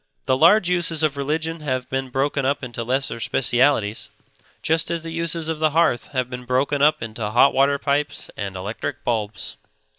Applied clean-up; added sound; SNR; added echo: none; none; none; none.